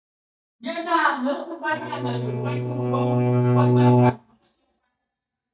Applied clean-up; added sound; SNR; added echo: neural mask model DeepFilterNet 3.